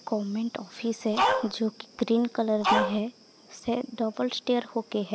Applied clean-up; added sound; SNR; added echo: none; Dog; -4 dB; none.